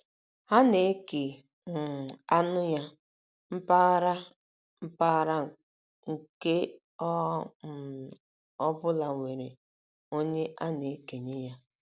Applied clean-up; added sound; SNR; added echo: none; none; none; none.